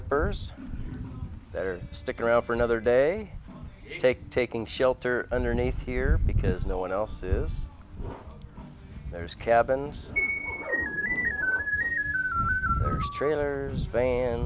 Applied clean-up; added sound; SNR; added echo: none; Keyboard (musical); 1 dB; none.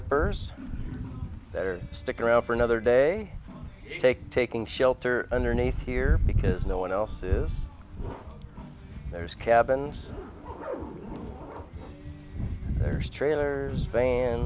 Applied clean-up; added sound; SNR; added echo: none; none; none; none.